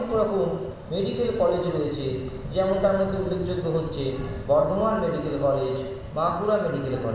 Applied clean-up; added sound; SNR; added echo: none; none; none; reverberation time 1.3 s.